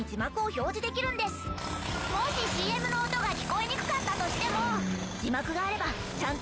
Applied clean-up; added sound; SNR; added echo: none; none; none; none.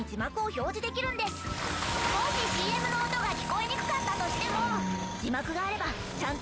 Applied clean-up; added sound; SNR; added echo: none; Wind instrument, woodwind instrument + Bathtub (filling or washing) / Splash, splatter; 6 dB; none.